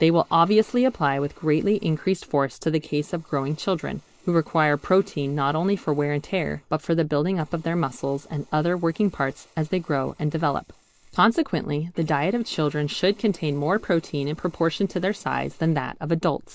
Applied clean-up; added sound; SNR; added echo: neural mask model Resemble Enhance denoiser.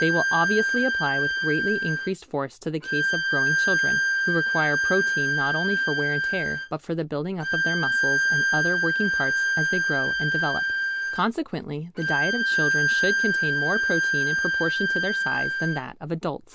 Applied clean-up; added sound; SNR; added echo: none; Bowed string instrument; -4 dB; none.